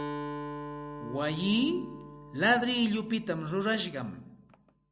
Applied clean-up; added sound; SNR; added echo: none; Acoustic guitar; 11 dB; none.